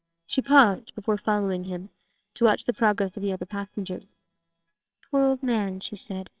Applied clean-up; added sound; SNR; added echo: neural separator model SepFormer WHAMR!.